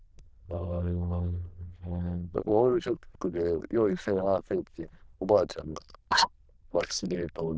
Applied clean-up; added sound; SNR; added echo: neural diffusion model UNIVERSE++.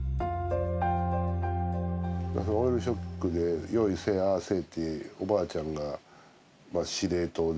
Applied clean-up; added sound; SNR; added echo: none; none; none; none.